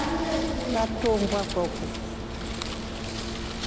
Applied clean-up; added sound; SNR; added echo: none; Wind; 2 dB; none.